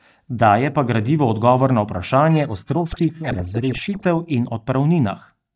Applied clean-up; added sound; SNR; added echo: neural mask model DeepFilterNet 3.